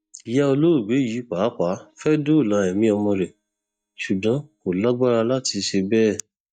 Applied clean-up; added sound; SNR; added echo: neural mask model DeepFilterNet 3.